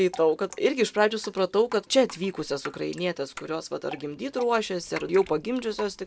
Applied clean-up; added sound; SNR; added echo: none; Drip; 19 dB; none.